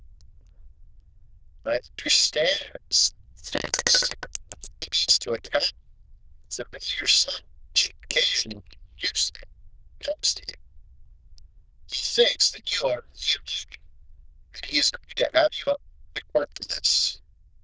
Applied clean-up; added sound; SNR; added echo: neural diffusion model UNIVERSE++.